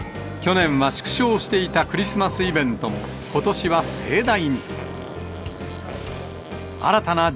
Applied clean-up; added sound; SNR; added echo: none; Fart; 17 dB; none.